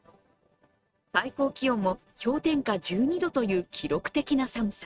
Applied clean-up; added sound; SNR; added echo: neural mask model RNNoise.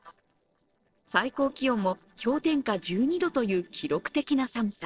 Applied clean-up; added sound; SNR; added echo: neural separator model SepFormer DNS4.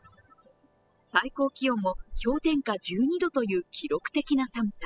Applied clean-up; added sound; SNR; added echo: classical method spectral subtraction.